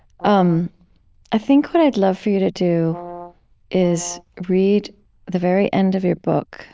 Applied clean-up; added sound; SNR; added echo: neural diffusion model UNIVERSE++.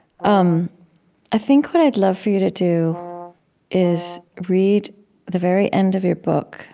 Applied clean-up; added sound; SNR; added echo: none; Brass instrument; 16 dB; none.